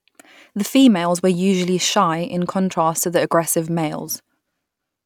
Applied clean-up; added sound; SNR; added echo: none; none; none; none.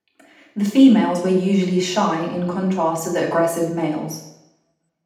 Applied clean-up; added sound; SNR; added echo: none; none; none; reverberation time 0.8 s.